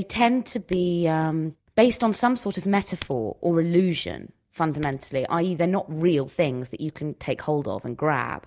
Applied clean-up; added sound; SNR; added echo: neural mask model DeepFilterNet 3.